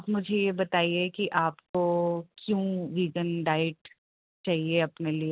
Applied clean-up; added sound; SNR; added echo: none; none; none; none.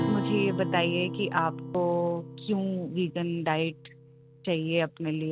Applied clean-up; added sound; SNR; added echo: none; Acoustic guitar; 7 dB; none.